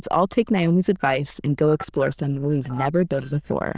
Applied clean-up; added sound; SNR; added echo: neural diffusion model UNIVERSE++.